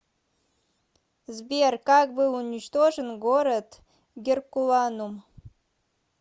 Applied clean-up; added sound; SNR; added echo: none; none; none; none.